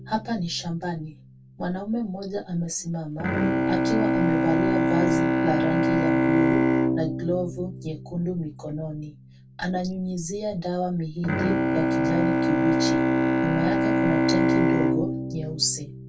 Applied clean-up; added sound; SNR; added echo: none; Bowed string instrument; -5 dB; reverberation time 0.1 s.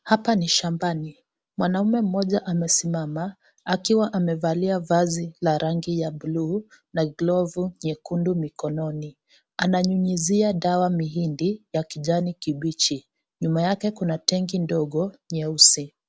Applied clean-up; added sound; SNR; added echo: none; none; none; none.